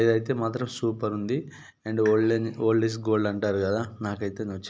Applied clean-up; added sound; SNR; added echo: none; none; none; none.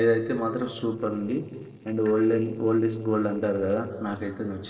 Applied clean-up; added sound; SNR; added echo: neural separator model SepFormer DNS4.